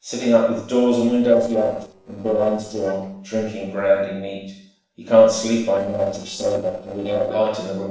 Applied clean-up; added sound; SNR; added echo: neural separator model SepFormer DNS4.